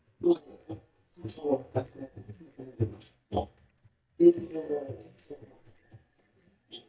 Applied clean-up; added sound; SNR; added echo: neural mask model DeepFilterNet 3.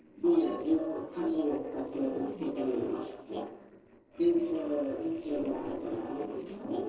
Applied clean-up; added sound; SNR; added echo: neural separator model SepFormer DNS4.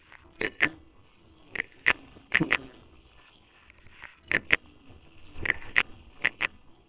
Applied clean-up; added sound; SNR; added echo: neural separator model SepFormer WHAMR!.